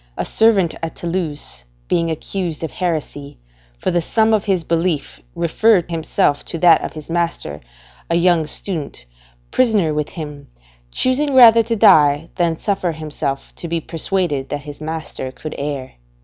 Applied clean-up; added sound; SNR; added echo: none; none; none; none.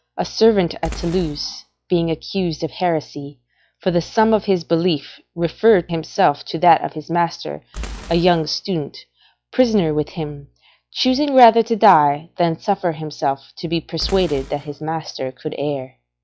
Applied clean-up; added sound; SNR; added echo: classical method log-MMSE.